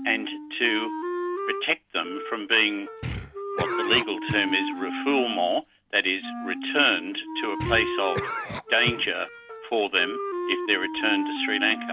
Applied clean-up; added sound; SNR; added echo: none; Cough + Wind instrument, woodwind instrument; 5 dB; none.